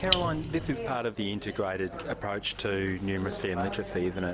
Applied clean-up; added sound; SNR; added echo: none; Raindrop; 2 dB; none.